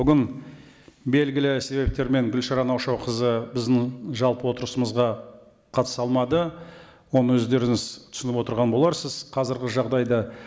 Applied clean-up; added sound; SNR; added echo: none; none; none; none.